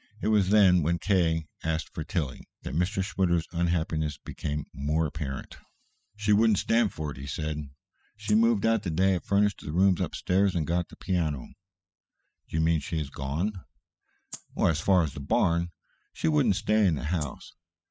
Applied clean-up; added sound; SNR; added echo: classical method spectral subtraction.